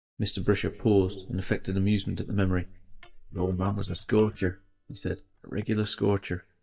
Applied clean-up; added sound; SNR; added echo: neural mask model DeepFilterNet 3.